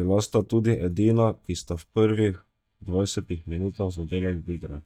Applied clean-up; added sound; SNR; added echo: neural mask model DeepFilterNet 3.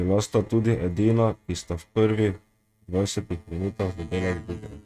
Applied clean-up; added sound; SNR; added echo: neural mask model RNNoise.